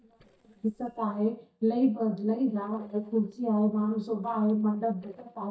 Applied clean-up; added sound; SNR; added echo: neural mask model DeepFilterNet 3.